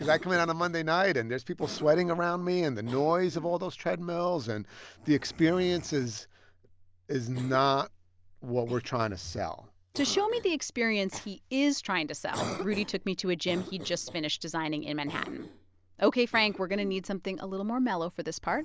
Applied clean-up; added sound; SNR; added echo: none; Cough; 16 dB; none.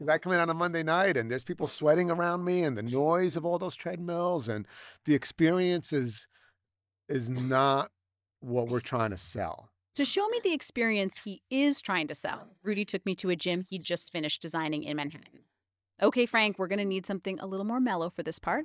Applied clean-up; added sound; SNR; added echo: neural mask model DeepFilterNet 3.